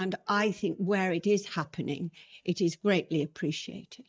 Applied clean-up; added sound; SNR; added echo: neural mask model DeepFilterNet 3.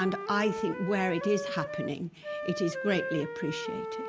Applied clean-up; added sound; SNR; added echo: none; Wind instrument, woodwind instrument; 5 dB; none.